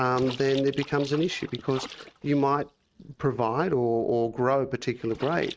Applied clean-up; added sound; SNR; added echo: neural mask model RNNoise.